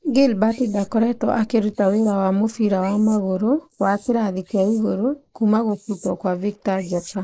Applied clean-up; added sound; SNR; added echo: neural mask model Resemble Enhance denoiser.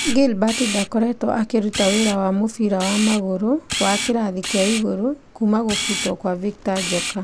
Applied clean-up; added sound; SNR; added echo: none; Camera; 7 dB; none.